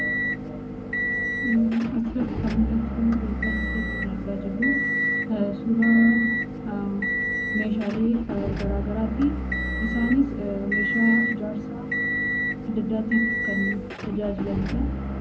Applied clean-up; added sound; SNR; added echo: none; Motor vehicle (road) / Engine; 1 dB; reverberation time 0.4 s.